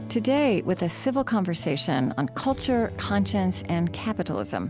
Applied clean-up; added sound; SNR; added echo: none; Bowed string instrument; 15 dB; none.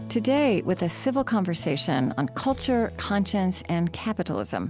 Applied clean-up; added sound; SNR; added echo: none; none; none; none.